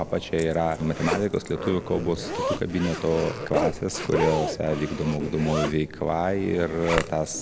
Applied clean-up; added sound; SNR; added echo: none; Zipper (clothing); 6 dB; none.